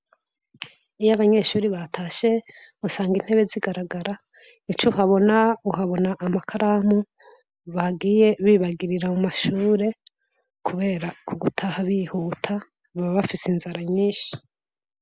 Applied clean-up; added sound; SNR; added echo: none; none; none; none.